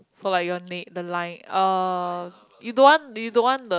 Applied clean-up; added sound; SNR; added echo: none; none; none; none.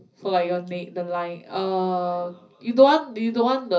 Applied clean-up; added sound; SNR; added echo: none; none; none; reverberation time 0.4 s.